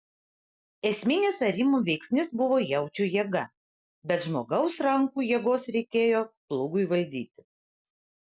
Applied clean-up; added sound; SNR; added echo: none; none; none; none.